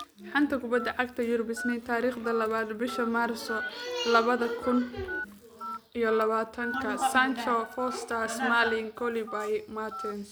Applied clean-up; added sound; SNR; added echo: none; Telephone; 13 dB; none.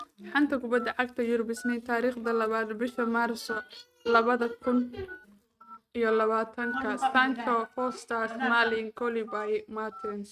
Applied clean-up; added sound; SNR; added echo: neural mask model RNNoise.